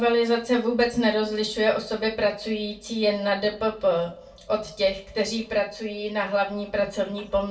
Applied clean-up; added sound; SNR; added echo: none; none; none; reverberation time 0.2 s.